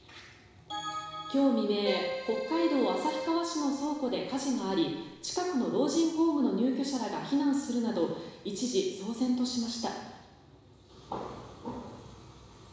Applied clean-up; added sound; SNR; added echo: none; Keyboard (musical); 8 dB; reverberation time 1.0 s.